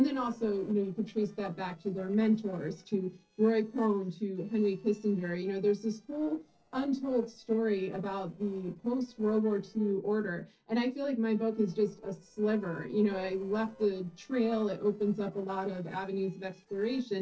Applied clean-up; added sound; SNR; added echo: neural separator model SepFormer DNS4.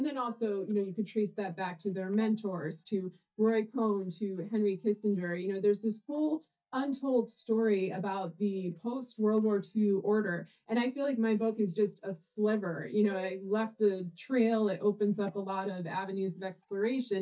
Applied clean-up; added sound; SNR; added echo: neural mask model DeepFilterNet 3.